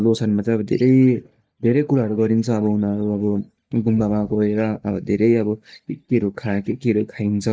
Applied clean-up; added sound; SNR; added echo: neural mask model DeepFilterNet 3.